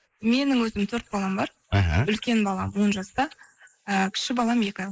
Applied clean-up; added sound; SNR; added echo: neural mask model Resemble Enhance denoiser.